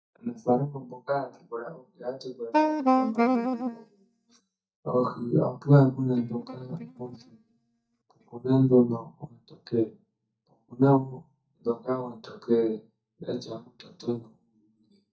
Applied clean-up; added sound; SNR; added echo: neural mask model DeepFilterNet 3.